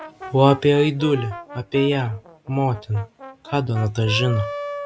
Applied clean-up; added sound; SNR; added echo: none; Brass instrument; 13 dB; none.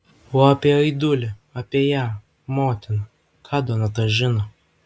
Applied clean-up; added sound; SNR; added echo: none; none; none; none.